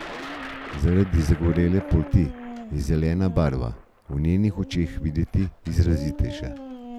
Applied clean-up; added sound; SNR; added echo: none; Dog + Thunder; 14 dB; none.